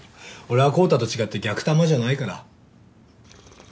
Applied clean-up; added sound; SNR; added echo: none; none; none; none.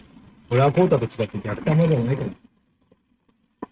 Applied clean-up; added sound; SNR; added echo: neural mask model RNNoise.